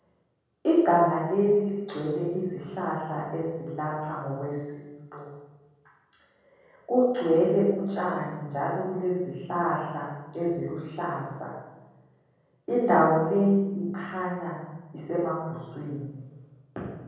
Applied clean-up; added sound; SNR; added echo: none; none; none; reverberation time 1.3 s.